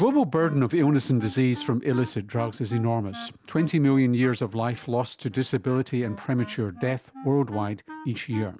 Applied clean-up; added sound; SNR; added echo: none; Wind instrument, woodwind instrument; 19 dB; none.